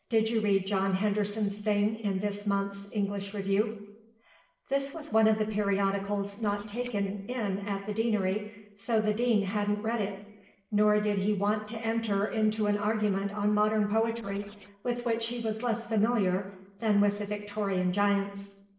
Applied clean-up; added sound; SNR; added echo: neural separator model SepFormer DNS4.